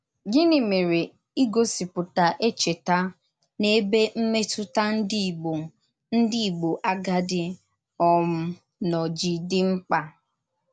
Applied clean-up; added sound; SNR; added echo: none; none; none; none.